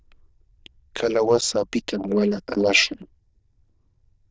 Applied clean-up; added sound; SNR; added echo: neural diffusion model UNIVERSE++.